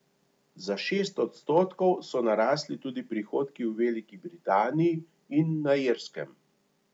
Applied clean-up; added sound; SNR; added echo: none; none; none; none.